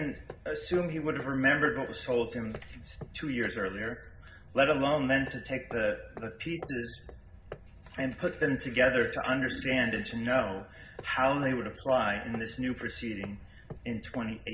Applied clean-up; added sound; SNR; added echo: none; Hammer; 18 dB; reverberation time 0.4 s.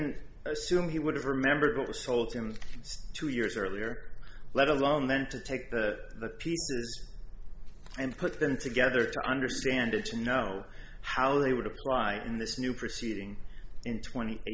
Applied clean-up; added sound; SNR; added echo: none; none; none; none.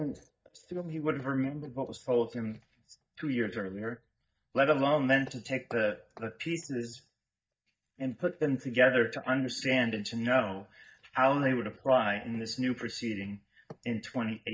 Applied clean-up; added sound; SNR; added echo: neural mask model DeepFilterNet 3.